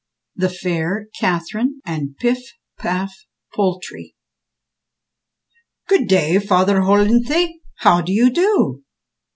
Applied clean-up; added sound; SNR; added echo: none; none; none; none.